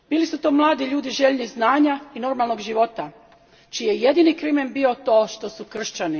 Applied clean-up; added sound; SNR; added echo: none; none; none; reverberation time 0.3 s.